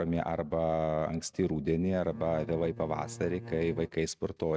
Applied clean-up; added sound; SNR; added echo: neural mask model RNNoise.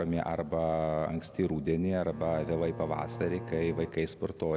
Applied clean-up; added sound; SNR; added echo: none; Bowed string instrument; 12 dB; none.